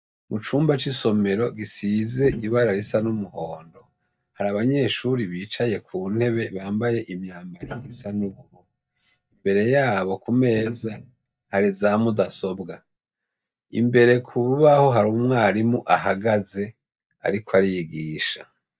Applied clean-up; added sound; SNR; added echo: neural mask model DeepFilterNet 3.